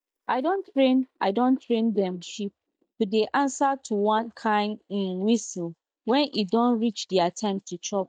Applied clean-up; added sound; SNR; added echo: neural mask model DeepFilterNet 3.